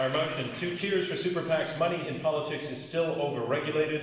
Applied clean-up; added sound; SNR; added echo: none; none; none; reverberation time 1.2 s.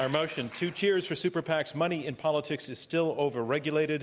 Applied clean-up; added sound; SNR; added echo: none; none; none; none.